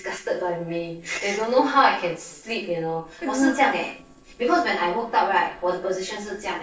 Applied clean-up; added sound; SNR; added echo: neural separator model SepFormer DNS4.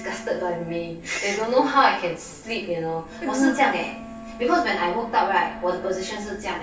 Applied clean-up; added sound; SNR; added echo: none; Wind instrument, woodwind instrument; 17 dB; reverberation time 2.9 s.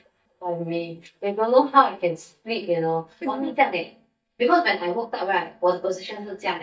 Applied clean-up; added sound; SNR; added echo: neural mask model DeepFilterNet 3.